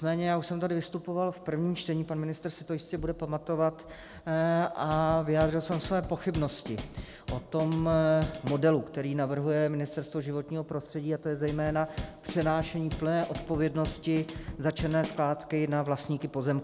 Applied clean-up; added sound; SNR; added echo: none; Drum kit; 10 dB; none.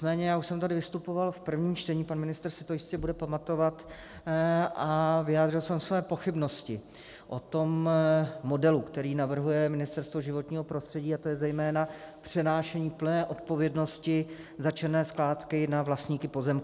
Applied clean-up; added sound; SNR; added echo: none; none; none; none.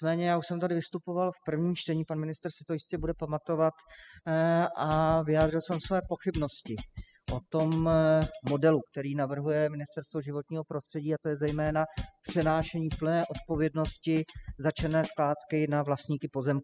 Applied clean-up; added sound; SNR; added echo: classical method spectral subtraction.